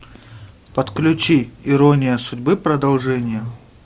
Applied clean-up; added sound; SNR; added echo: none; Growling; 20 dB; none.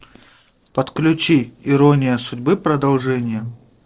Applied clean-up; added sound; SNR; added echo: neural separator model SepFormer DNS4.